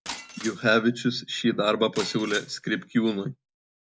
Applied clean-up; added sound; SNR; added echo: none; Shatter; 16 dB; none.